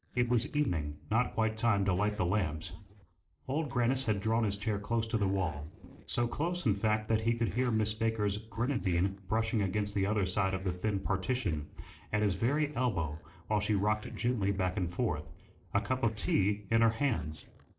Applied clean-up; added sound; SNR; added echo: neural separator model SepFormer DNS4.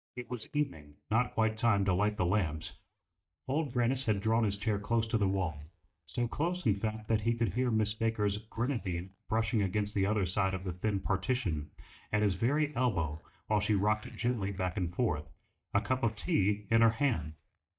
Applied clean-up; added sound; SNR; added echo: neural mask model DeepFilterNet 3.